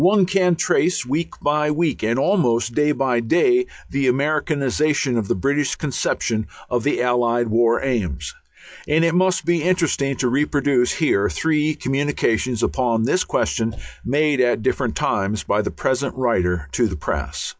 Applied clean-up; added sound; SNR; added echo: classical method log-MMSE.